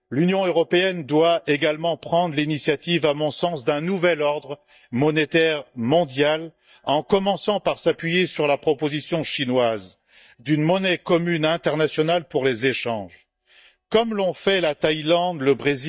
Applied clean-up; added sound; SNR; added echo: neural mask model DeepFilterNet 3.